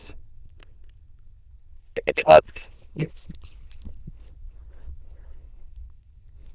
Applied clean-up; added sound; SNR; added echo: neural diffusion model UNIVERSE++.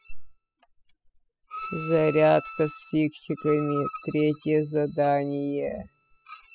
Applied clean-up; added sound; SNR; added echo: classical method spectral subtraction.